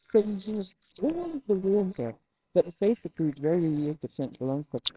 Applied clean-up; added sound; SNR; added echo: neural separator model SepFormer WHAMR!.